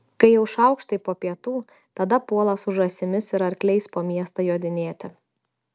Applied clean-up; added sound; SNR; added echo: none; none; none; none.